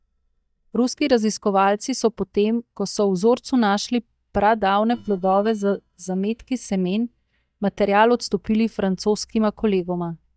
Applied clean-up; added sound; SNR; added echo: neural mask model DeepFilterNet 3.